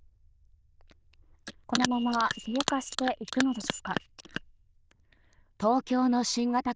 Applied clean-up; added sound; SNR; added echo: neural diffusion model UNIVERSE++.